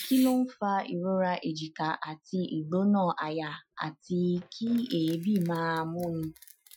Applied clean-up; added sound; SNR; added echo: classical method Wiener filter.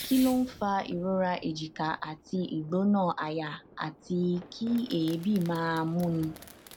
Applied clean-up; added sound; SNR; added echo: none; Fireworks; 19 dB; none.